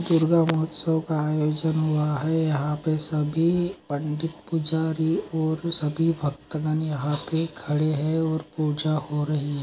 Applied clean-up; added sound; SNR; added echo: none; none; none; none.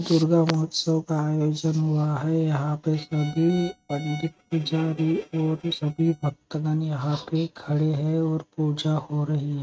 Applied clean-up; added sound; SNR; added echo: neural mask model RNNoise.